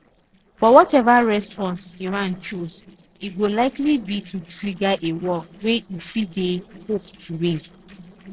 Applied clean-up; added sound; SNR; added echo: neural separator model SepFormer DNS4.